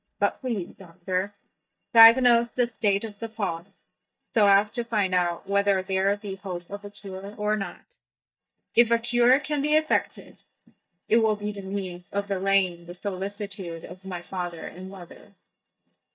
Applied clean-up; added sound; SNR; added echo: neural mask model DeepFilterNet 3.